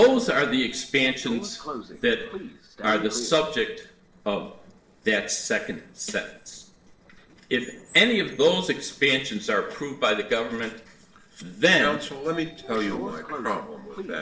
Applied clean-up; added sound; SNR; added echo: neural separator model SepFormer DNS4.